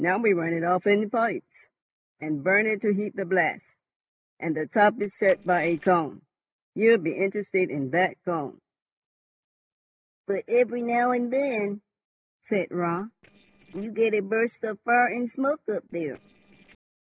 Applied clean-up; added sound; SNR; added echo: neural separator model SepFormer DNS4.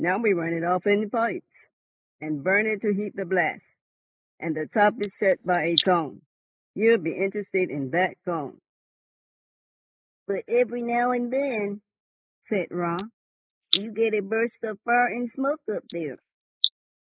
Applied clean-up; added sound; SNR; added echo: neural mask model Resemble Enhance denoiser.